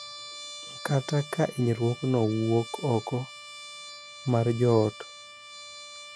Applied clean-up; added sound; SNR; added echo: none; Trumpet; 15 dB; none.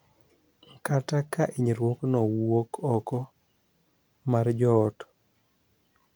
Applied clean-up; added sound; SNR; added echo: none; none; none; none.